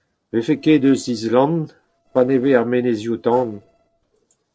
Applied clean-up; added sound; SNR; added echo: neural separator model SepFormer DNS4.